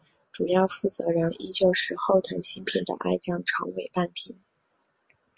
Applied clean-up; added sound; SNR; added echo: none; none; none; none.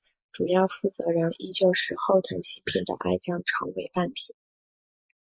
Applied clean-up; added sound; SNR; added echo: neural mask model Resemble Enhance denoiser.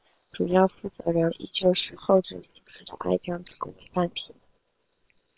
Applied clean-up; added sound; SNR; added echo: neural separator model SepFormer WHAM!.